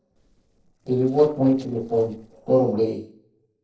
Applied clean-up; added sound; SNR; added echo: neural separator model SepFormer DNS4.